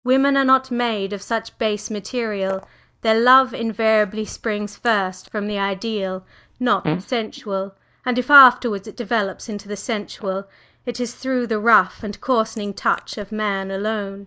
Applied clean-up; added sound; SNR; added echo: neural mask model DeepFilterNet 3.